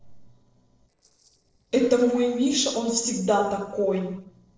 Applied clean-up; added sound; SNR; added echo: neural separator model SepFormer DNS4.